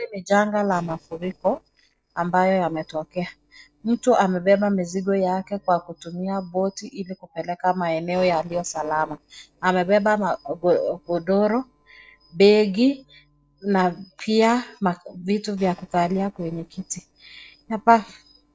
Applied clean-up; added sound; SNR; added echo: neural separator model SepFormer DNS4.